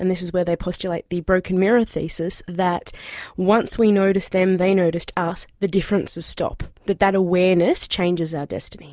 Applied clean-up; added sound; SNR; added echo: none; none; none; none.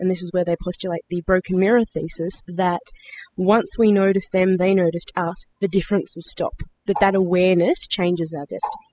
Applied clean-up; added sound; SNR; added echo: classical method spectral subtraction.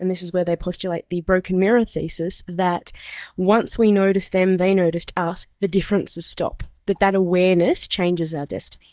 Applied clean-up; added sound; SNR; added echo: neural mask model DeepFilterNet 3.